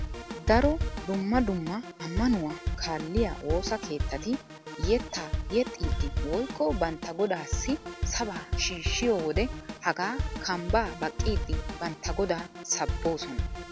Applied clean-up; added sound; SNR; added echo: none; Drum kit; 3 dB; none.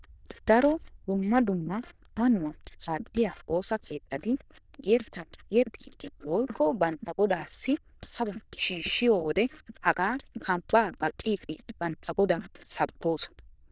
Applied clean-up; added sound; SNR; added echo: neural diffusion model UNIVERSE++.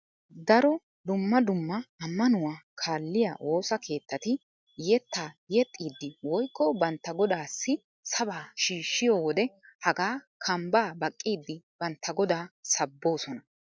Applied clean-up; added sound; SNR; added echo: none; none; none; none.